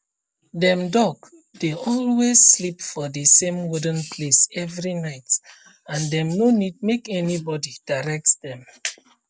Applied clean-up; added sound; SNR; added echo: none; none; none; none.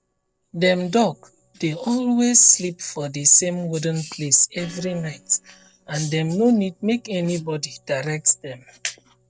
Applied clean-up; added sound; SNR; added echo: neural separator model SepFormer DNS4.